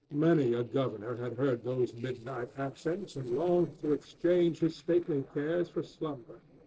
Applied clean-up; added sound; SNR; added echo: neural separator model SepFormer DNS4.